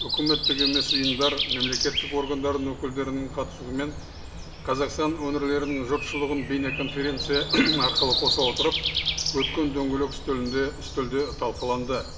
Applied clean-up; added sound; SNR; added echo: none; Breathing; 2 dB; reverberation time 0.2 s.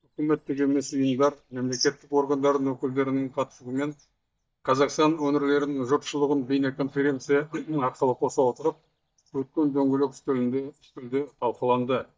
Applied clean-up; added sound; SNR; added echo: neural mask model DeepFilterNet 3.